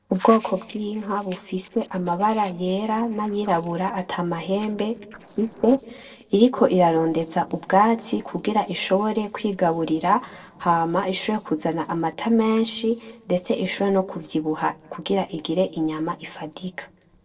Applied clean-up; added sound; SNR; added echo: neural separator model SepFormer DNS4.